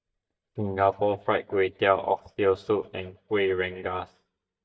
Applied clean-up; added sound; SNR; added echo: neural mask model DeepFilterNet 3.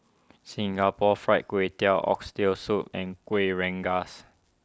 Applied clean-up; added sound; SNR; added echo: none; none; none; none.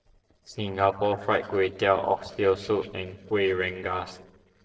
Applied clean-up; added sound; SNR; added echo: neural separator model SepFormer DNS4.